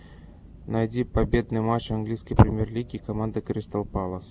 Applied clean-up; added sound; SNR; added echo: none; none; none; none.